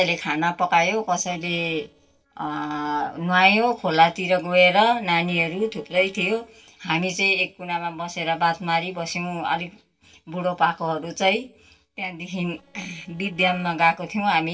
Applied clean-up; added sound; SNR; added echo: neural separator model SepFormer DNS4.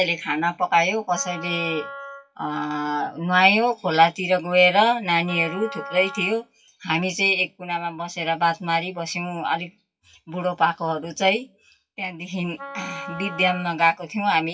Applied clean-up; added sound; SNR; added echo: classical method WPE with log-MMSE.